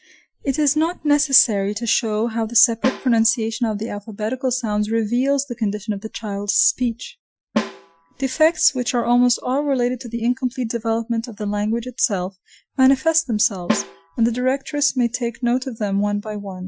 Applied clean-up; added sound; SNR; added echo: classical method Wiener filter.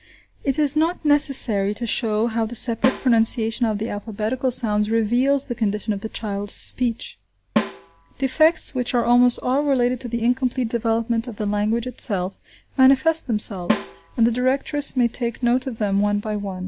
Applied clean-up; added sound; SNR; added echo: none; Snare drum; 9 dB; none.